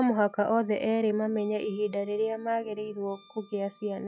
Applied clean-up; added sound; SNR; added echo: classical method log-MMSE.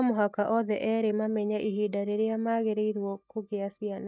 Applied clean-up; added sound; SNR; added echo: neural mask model DeepFilterNet 3.